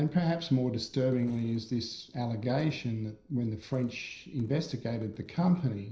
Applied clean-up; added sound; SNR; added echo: neural separator model SepFormer DNS4.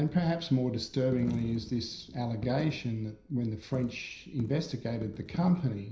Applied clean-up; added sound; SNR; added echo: none; Coin (dropping); 14 dB; reverberation time 0.5 s.